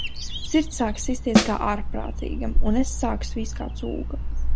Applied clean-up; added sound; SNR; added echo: none; Snare drum + Bird vocalization, bird call, bird song; -4 dB; none.